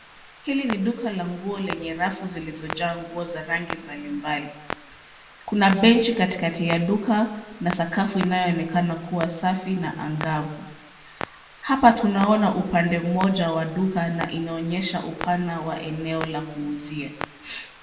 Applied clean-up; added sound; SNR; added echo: none; Clock; 15 dB; reverberation time 0.7 s.